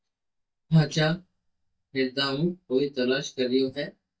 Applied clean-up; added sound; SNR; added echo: neural mask model DeepFilterNet 3.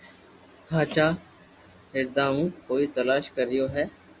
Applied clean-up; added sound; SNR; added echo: none; none; none; none.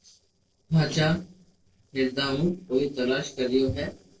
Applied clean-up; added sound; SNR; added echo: neural separator model SepFormer DNS4.